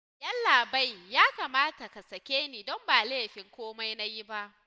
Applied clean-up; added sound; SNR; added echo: none; none; none; none.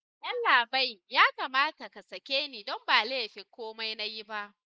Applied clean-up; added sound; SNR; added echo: neural mask model Resemble Enhance denoiser.